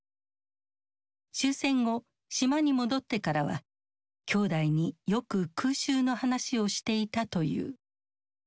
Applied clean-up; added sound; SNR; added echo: none; none; none; none.